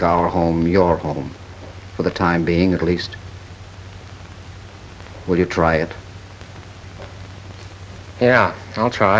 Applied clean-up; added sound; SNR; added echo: none; none; none; none.